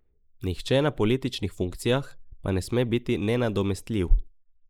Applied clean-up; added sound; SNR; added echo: neural mask model Resemble Enhance denoiser.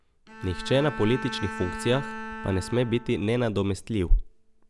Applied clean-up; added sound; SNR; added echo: none; Bowed string instrument; 13 dB; none.